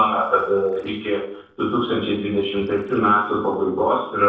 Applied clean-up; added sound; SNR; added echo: neural separator model SepFormer DNS4.